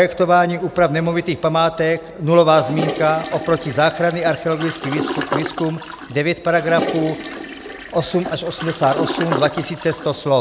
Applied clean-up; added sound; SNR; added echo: none; Toilet flush; 9 dB; none.